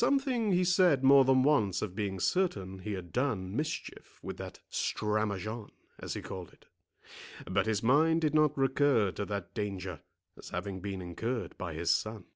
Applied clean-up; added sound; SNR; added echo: none; none; none; none.